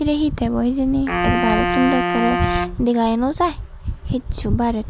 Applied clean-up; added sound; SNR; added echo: none; Wind instrument, woodwind instrument; 3 dB; none.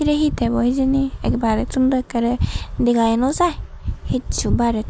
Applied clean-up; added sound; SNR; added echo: none; none; none; none.